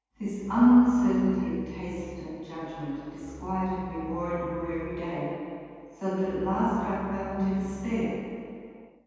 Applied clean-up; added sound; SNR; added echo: none; Bowed string instrument; 18 dB; reverberation time 2.1 s.